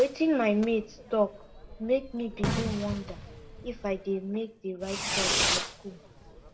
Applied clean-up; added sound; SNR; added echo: none; Fireworks; 4 dB; reverberation time 0.5 s.